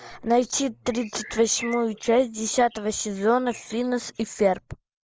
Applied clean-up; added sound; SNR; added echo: neural mask model Resemble Enhance denoiser.